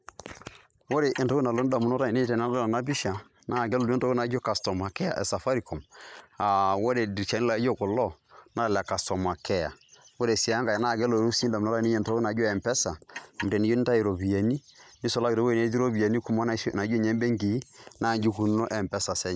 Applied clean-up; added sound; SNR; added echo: neural mask model Resemble Enhance denoiser.